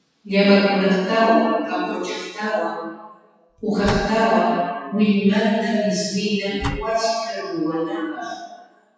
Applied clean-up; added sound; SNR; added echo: classical method WPE with log-MMSE.